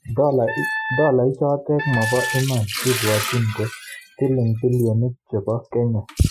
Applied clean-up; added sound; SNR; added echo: classical method Wiener filter.